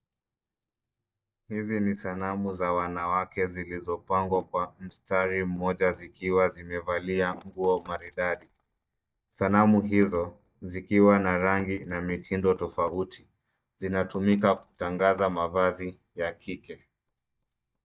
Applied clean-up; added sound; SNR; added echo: neural mask model DeepFilterNet 3.